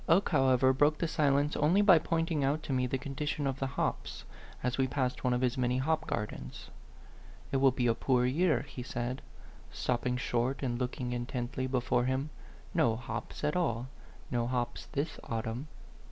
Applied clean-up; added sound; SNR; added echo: none; none; none; none.